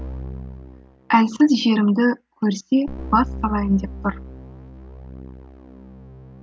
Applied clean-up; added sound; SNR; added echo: none; Keyboard (musical); 13 dB; none.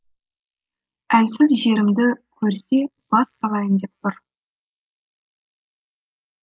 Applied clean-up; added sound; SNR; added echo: neural mask model Resemble Enhance denoiser.